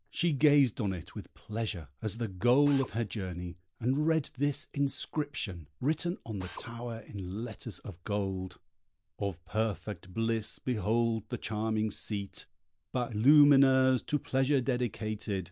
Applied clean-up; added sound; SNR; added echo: none; Drill; 16 dB; none.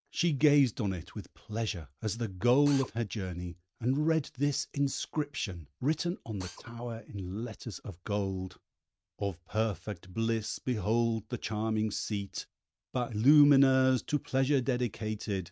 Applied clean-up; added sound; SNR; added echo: neural mask model RNNoise.